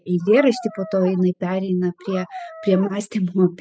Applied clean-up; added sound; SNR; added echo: classical method spectral subtraction.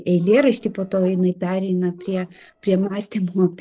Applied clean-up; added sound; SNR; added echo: neural separator model SepFormer DNS4.